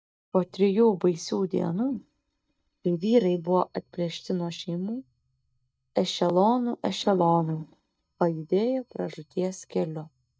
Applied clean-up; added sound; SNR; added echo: neural mask model DeepFilterNet 3.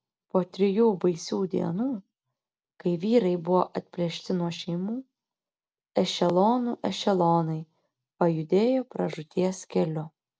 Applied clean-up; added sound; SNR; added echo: none; none; none; none.